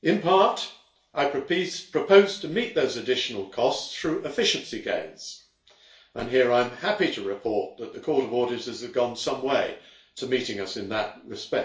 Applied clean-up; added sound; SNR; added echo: none; none; none; reverberation time 0.4 s.